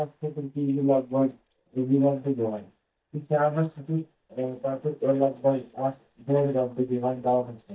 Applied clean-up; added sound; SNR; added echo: neural mask model DeepFilterNet 3.